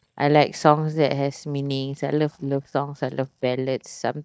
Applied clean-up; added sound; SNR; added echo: neural mask model DeepFilterNet 3.